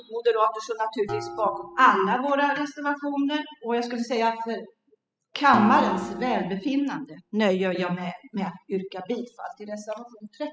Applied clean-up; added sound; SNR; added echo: classical method spectral subtraction.